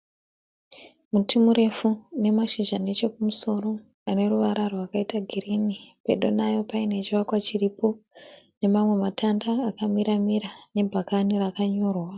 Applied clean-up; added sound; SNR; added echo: none; none; none; none.